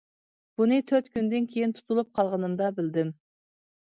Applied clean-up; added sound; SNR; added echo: none; none; none; none.